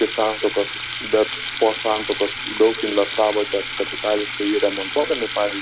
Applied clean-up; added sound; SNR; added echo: none; Sink (filling or washing) / Water tap, faucet; 3 dB; none.